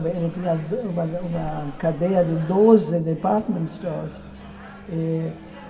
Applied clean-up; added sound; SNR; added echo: none; Microwave oven; 19 dB; reverberation time 1.6 s.